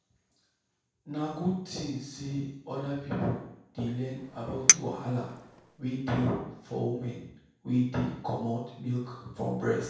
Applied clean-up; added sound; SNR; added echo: none; Chink, clink; -4 dB; reverberation time 0.6 s.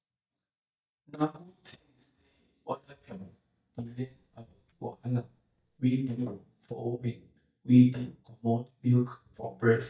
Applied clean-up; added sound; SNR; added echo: neural mask model DeepFilterNet 3.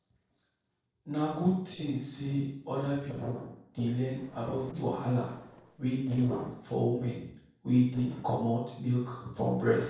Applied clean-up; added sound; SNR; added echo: neural separator model SepFormer DNS4.